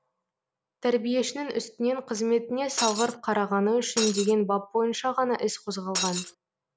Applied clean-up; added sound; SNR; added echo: none; Shatter; 3 dB; none.